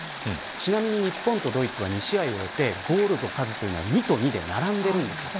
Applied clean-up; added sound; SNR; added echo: none; Water; 5 dB; none.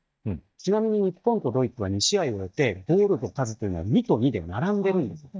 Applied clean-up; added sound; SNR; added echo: neural mask model DeepFilterNet 3.